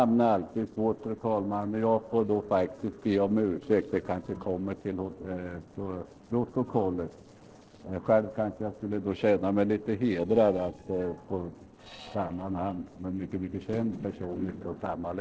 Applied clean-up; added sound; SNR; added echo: neural separator model SepFormer DNS4.